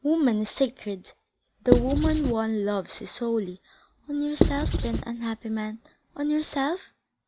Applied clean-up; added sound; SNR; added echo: none; Writing; -4 dB; none.